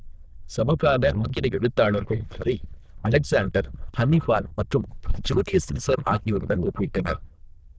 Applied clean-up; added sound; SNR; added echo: neural diffusion model UNIVERSE++.